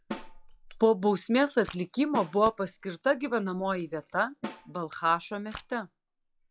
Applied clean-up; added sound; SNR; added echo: classical method log-MMSE.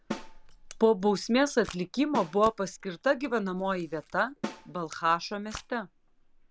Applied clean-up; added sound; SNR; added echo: none; Camera + Snare drum; 15 dB; none.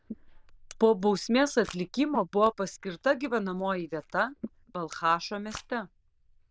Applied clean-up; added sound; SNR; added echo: neural diffusion model UNIVERSE++.